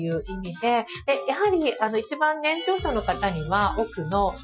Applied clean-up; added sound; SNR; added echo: classical method Wiener filter.